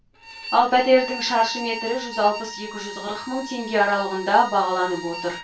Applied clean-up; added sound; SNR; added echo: none; Bowed string instrument; 12 dB; reverberation time 0.2 s.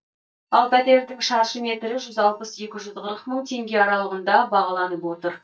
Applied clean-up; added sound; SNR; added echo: neural mask model DeepFilterNet 3.